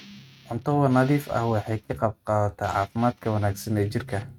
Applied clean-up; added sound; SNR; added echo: neural mask model RNNoise.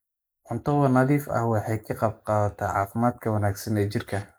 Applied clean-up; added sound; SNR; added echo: neural mask model Resemble Enhance denoiser.